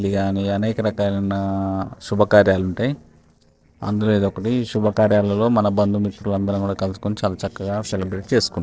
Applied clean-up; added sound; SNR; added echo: neural separator model SepFormer DNS4.